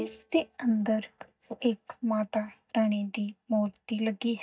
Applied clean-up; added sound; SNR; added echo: neural mask model DeepFilterNet 3.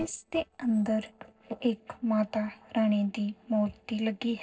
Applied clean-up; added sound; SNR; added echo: neural separator model SepFormer DNS4.